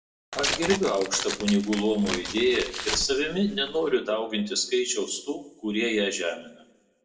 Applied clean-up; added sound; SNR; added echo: none; Tearing; 6 dB; reverberation time 0.6 s.